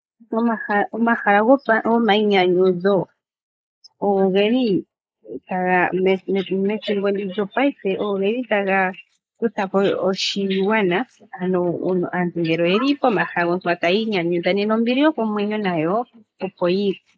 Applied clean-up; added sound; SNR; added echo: neural mask model Resemble Enhance denoiser.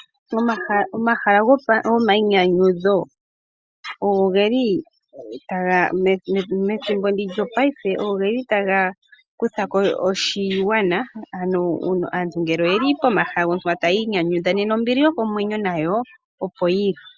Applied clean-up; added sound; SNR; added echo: none; none; none; none.